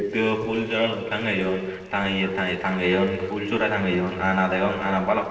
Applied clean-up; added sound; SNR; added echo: neural separator model SepFormer DNS4.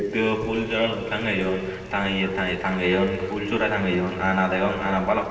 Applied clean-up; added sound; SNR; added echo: none; Motor vehicle (road) / Rain; 19 dB; reverberation time 2.4 s.